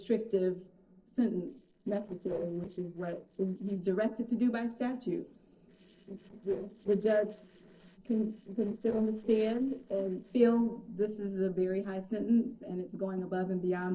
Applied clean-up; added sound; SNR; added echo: neural separator model SepFormer DNS4.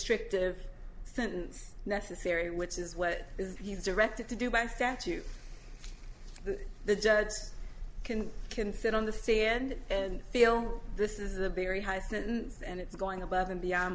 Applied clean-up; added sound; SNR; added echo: none; none; none; none.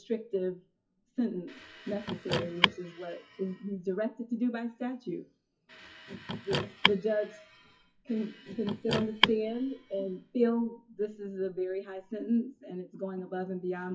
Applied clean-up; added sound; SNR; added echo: classical method WPE with log-MMSE.